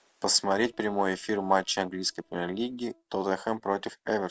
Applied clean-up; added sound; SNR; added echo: neural separator model SepFormer DNS4.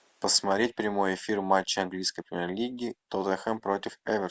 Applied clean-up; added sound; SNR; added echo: none; none; none; none.